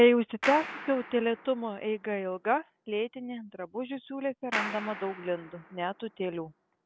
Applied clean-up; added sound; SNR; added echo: none; Clapping; 11 dB; none.